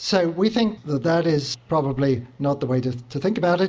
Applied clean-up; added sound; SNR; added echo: none; none; none; none.